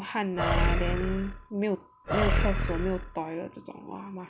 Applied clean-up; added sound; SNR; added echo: none; Animal; -5 dB; none.